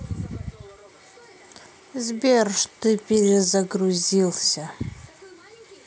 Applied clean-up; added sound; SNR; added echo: none; none; none; none.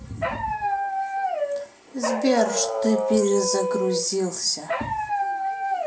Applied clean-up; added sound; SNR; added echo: none; Dog; 0 dB; reverberation time 0.2 s.